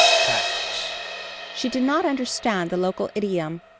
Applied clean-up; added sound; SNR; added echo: none; Crash cymbal; 0 dB; none.